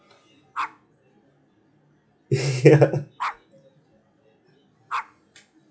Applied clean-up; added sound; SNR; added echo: classical method log-MMSE.